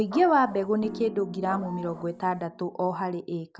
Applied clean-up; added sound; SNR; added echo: none; Printer / Engine + Piano; 13 dB; none.